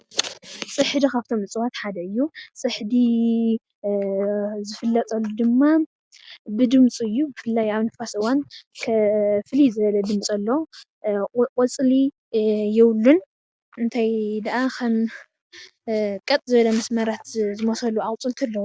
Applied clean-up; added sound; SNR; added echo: none; none; none; none.